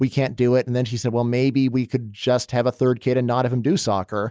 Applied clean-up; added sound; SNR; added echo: none; none; none; none.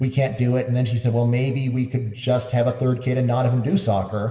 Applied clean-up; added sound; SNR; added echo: none; none; none; reverberation time 1.4 s.